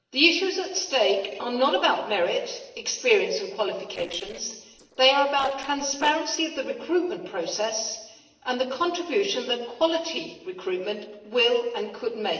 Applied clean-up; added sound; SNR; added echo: neural separator model SepFormer DNS4.